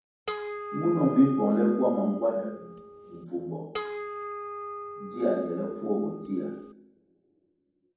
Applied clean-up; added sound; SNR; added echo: none; Harp; 10 dB; reverberation time 1.2 s.